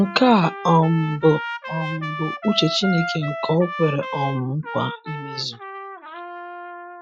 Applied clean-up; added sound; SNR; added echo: classical method Wiener filter.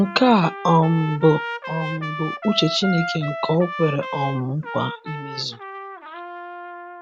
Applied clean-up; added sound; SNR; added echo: none; Trumpet; 9 dB; none.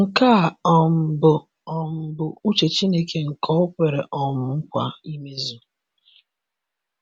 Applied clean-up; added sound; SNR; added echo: none; none; none; none.